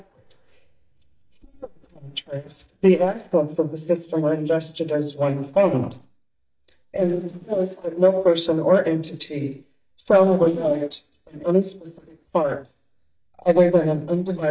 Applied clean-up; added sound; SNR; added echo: neural mask model DeepFilterNet 3.